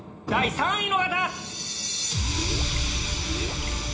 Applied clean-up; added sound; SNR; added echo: none; Gurgling; 12 dB; reverberation time 0.5 s.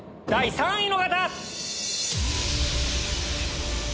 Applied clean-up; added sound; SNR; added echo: none; none; none; none.